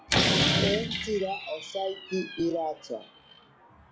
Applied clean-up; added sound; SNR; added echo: classical method log-MMSE.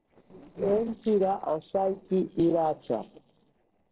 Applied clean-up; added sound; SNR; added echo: neural separator model SepFormer DNS4.